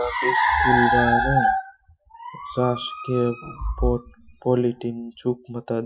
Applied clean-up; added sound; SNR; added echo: classical method Wiener filter.